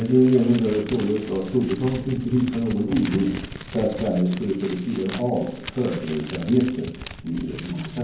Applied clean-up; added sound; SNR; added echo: none; Crumpling, crinkling; 15 dB; reverberation time 0.9 s.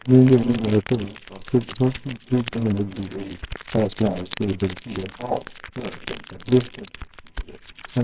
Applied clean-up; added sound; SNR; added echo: neural separator model SepFormer WHAMR!.